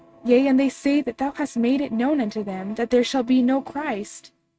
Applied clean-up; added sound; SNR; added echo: neural mask model RNNoise.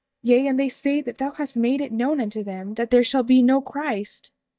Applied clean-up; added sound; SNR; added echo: neural mask model DeepFilterNet 3.